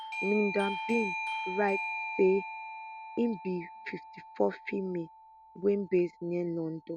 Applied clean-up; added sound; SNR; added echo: none; Doorbell; 7 dB; none.